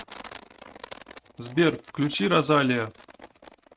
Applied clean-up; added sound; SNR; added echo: neural mask model RNNoise.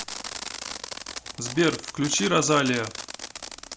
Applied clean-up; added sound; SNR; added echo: none; Fireworks; 10 dB; none.